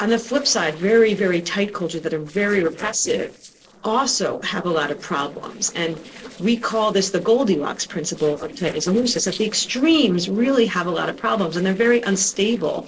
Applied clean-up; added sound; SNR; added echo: neural separator model SepFormer DNS4.